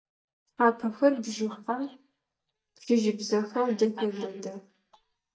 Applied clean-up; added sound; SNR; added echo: neural mask model DeepFilterNet 3.